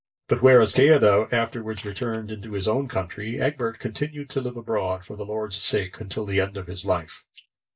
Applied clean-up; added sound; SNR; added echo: neural mask model DeepFilterNet 3.